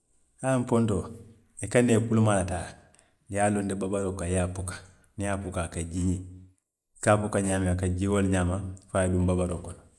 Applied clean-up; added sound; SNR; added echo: neural mask model Resemble Enhance denoiser.